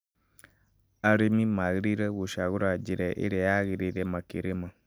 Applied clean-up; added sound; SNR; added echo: none; none; none; none.